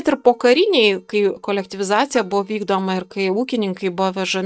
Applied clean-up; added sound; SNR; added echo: neural mask model DeepFilterNet 3.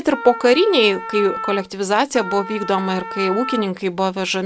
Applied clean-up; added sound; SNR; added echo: none; Wind instrument, woodwind instrument; 10 dB; none.